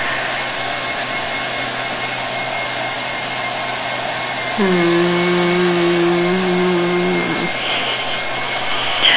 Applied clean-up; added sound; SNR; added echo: none; Domestic sounds, home sounds; 3 dB; none.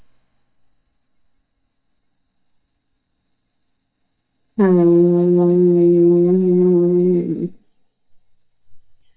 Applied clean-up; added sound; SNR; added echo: neural mask model DeepFilterNet 3.